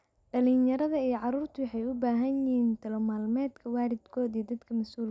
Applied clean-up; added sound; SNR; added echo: none; none; none; none.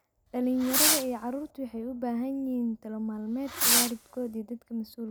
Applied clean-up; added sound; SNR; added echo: none; Fireworks; -4 dB; none.